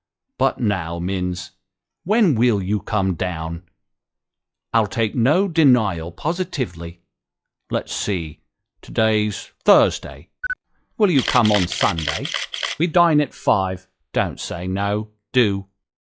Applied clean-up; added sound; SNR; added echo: classical method log-MMSE.